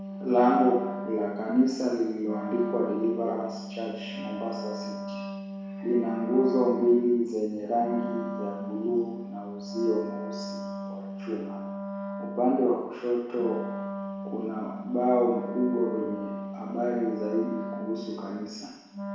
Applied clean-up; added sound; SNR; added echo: none; Wind instrument, woodwind instrument; 8 dB; reverberation time 1.1 s.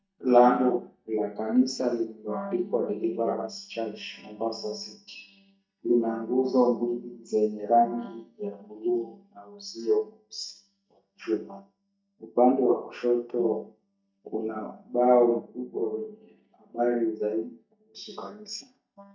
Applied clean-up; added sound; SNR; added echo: neural mask model DeepFilterNet 3.